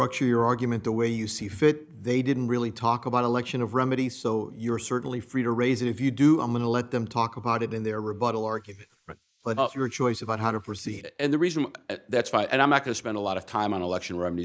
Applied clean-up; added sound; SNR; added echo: neural mask model Resemble Enhance denoiser.